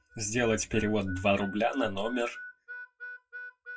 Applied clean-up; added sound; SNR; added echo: classical method WPE with log-MMSE.